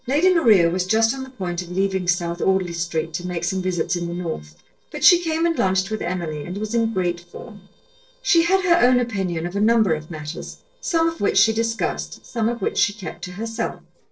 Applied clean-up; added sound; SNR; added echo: neural separator model SepFormer DNS4.